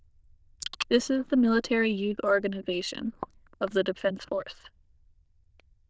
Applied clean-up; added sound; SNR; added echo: neural diffusion model UNIVERSE++.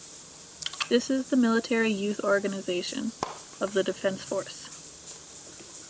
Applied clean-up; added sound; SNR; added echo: none; Bathtub (filling or washing) / Water; 12 dB; none.